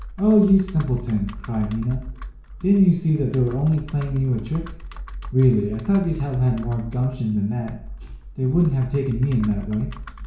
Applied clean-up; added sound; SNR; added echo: none; Computer keyboard; 13 dB; reverberation time 0.6 s.